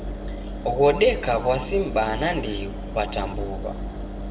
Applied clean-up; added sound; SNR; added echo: none; Engine; 6 dB; reverberation time 1.2 s.